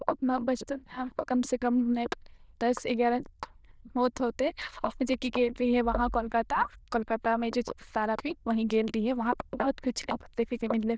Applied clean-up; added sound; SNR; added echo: neural diffusion model UNIVERSE++.